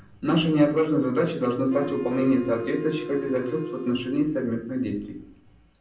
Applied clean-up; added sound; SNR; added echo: none; Wind instrument, woodwind instrument; 11 dB; reverberation time 0.6 s.